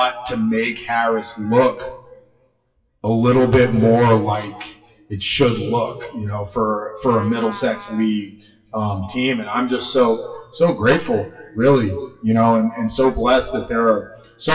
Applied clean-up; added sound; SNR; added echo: classical method WPE with log-MMSE.